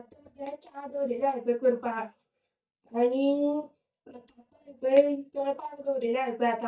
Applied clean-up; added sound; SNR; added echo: neural mask model DeepFilterNet 3.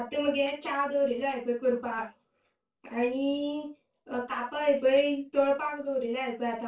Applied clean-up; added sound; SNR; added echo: neural separator model SepFormer DNS4.